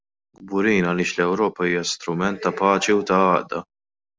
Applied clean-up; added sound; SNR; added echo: none; none; none; none.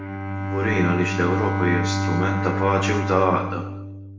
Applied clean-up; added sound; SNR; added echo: none; Bowed string instrument; 1 dB; reverberation time 0.8 s.